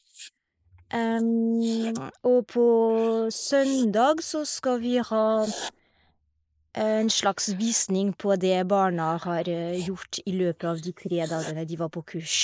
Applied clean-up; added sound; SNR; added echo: neural mask model Resemble Enhance denoiser.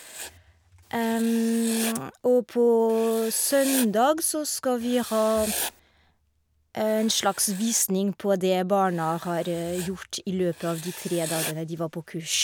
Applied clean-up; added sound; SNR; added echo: none; Writing; 13 dB; none.